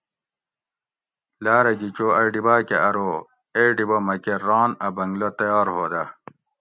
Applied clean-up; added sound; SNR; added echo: none; none; none; none.